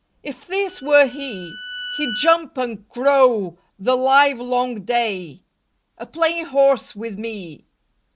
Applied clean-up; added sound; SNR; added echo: none; Bowed string instrument; 13 dB; none.